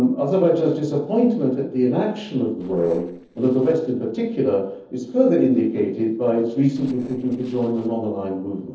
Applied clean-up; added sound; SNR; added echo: neural separator model SepFormer DNS4.